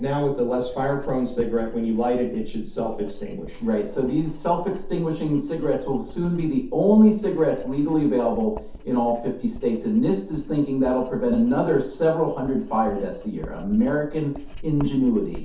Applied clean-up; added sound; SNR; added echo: none; Writing; 13 dB; reverberation time 0.5 s.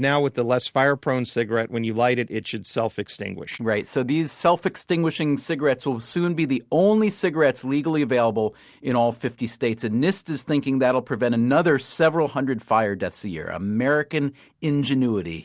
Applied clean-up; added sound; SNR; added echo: none; none; none; none.